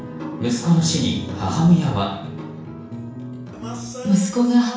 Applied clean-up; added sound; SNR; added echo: none; Bass guitar; 13 dB; reverberation time 0.7 s.